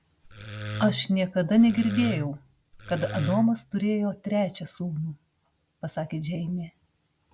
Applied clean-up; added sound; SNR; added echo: none; Wood; 9 dB; none.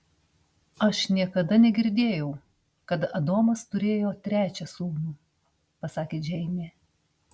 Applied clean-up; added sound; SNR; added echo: none; none; none; none.